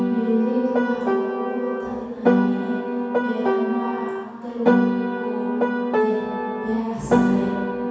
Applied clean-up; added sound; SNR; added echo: none; Piano; -5 dB; reverberation time 2.0 s.